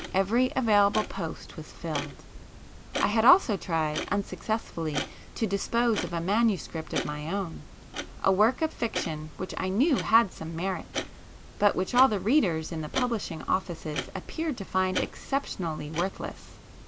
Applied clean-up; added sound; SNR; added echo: none; Clock; 11 dB; none.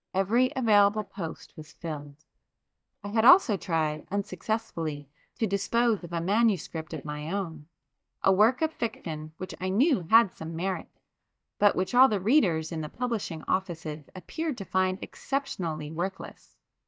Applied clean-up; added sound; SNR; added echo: neural mask model DeepFilterNet 3.